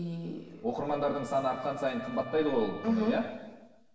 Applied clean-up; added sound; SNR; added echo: none; Trumpet; 18 dB; reverberation time 1.2 s.